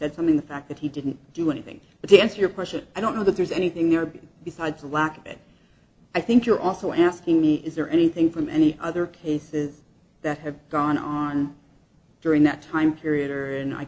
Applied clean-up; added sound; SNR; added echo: none; none; none; none.